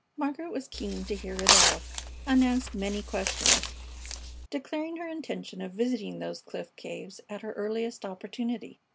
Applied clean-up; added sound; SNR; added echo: none; Tearing; -4 dB; none.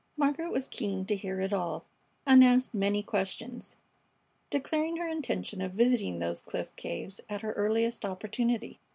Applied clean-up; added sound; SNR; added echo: none; none; none; none.